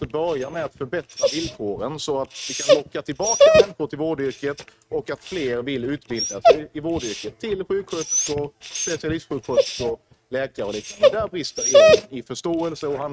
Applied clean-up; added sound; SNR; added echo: neural mask model RNNoise.